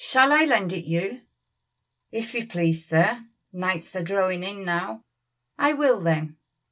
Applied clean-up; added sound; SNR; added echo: none; none; none; none.